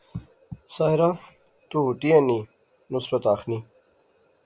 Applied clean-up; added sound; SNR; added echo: none; none; none; none.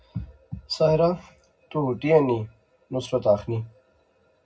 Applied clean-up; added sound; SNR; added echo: none; none; none; reverberation time 0.4 s.